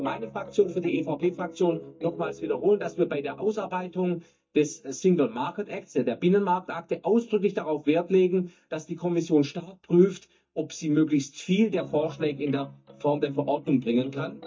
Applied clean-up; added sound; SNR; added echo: neural mask model DeepFilterNet 3.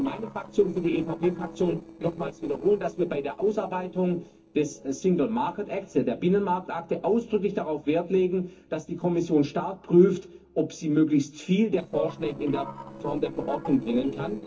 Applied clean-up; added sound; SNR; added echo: neural separator model SepFormer DNS4.